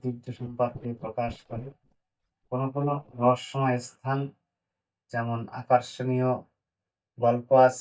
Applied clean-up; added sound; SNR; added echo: neural mask model DeepFilterNet 3.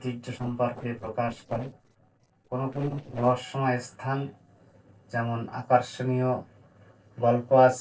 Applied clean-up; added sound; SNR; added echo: neural separator model SepFormer DNS4.